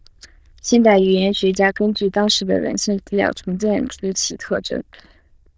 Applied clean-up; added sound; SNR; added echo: neural diffusion model UNIVERSE++.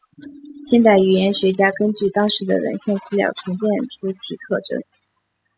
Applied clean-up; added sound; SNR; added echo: classical method spectral subtraction.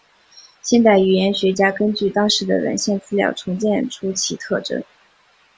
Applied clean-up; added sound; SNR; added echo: none; none; none; none.